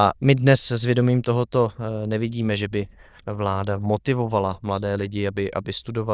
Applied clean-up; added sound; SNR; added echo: neural diffusion model UNIVERSE++.